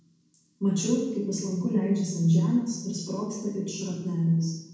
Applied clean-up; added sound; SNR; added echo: none; none; none; reverberation time 1.1 s.